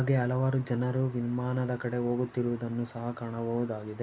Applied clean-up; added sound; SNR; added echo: none; none; none; none.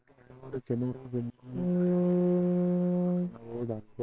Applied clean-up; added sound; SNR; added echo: neural separator model SepFormer WHAMR!.